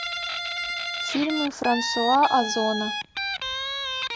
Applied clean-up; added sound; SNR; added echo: none; Guitar; 3 dB; none.